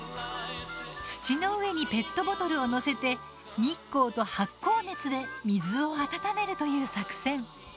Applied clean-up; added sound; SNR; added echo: none; Harmonica; 13 dB; none.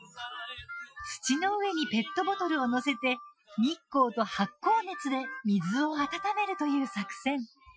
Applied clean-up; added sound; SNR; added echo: classical method Wiener filter.